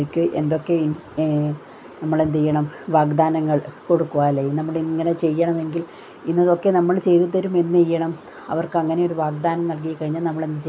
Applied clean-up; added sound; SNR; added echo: none; none; none; none.